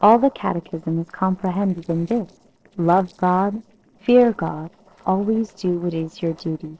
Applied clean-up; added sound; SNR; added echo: neural separator model SepFormer DNS4.